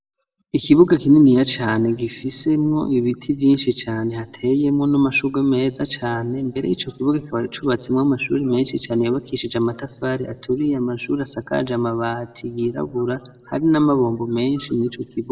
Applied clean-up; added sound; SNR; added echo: none; none; none; reverberation time 1.1 s.